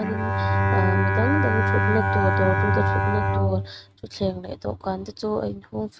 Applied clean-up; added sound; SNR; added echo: neural mask model RNNoise.